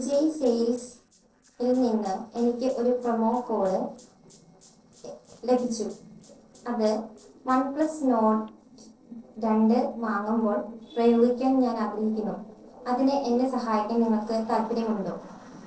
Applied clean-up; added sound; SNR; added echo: neural separator model SepFormer DNS4.